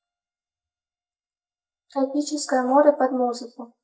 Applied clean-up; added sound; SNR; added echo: neural mask model DeepFilterNet 3.